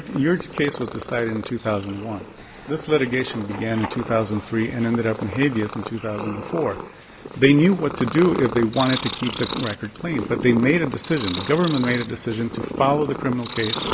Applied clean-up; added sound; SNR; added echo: none; Purr; 10 dB; none.